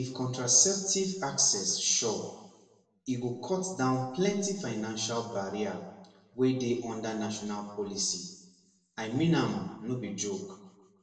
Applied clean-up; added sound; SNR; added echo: none; none; none; reverberation time 0.9 s.